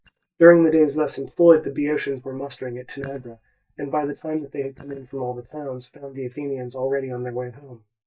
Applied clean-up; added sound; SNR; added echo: neural mask model DeepFilterNet 3.